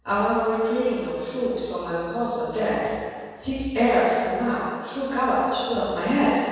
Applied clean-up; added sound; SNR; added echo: none; none; none; reverberation time 1.9 s.